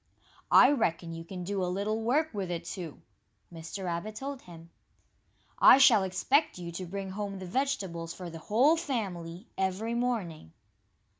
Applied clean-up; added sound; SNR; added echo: none; none; none; none.